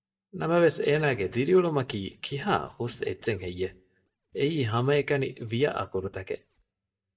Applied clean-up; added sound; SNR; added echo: neural mask model DeepFilterNet 3.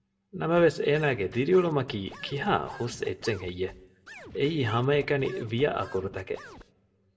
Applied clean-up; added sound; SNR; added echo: none; Scratching (performance technique); 19 dB; reverberation time 0.6 s.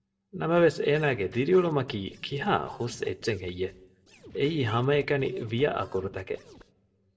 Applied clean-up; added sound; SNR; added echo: neural separator model SepFormer DNS4.